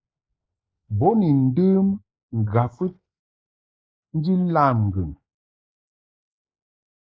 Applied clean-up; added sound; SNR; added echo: neural mask model Resemble Enhance denoiser.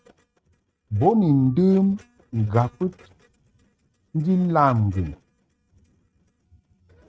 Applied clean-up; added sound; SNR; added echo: neural mask model RNNoise.